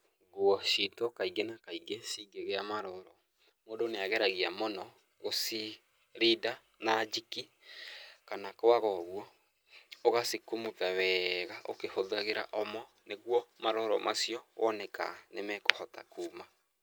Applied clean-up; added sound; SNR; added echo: none; none; none; none.